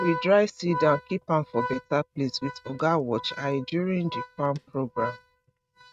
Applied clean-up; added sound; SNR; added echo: neural mask model RNNoise.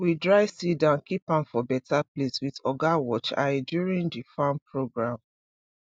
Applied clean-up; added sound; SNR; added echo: none; none; none; none.